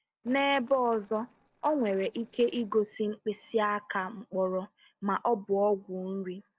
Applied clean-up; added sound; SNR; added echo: neural separator model SepFormer DNS4.